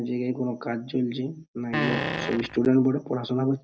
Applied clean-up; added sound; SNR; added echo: none; Fart; 4 dB; none.